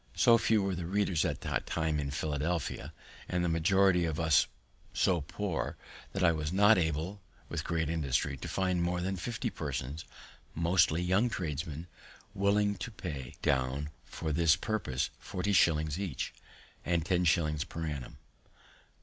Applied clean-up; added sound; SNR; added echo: none; none; none; none.